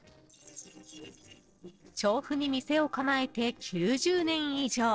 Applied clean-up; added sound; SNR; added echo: neural separator model SepFormer DNS4.